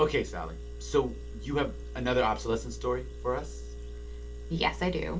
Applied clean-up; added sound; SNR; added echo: none; Engine; 8 dB; reverberation time 0.2 s.